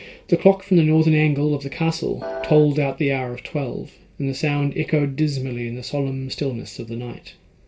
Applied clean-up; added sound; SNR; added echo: none; Piano; 8 dB; reverberation time 0.2 s.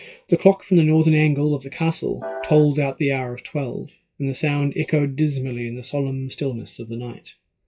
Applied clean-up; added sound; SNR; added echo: classical method WPE with log-MMSE.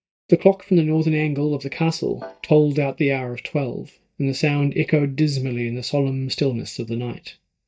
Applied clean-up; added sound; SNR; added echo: neural mask model DeepFilterNet 3.